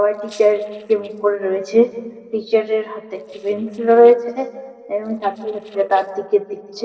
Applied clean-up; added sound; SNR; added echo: neural separator model SepFormer DNS4.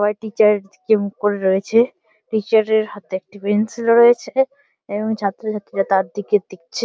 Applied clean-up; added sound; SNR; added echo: none; none; none; none.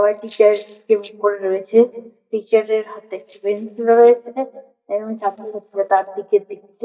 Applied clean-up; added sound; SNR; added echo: neural mask model DeepFilterNet 3.